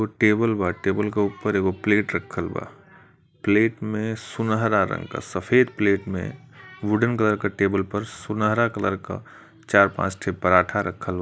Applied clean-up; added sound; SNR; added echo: none; none; none; none.